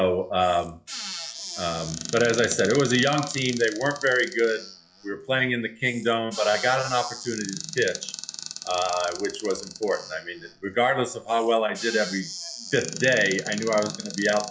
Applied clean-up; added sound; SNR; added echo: classical method log-MMSE.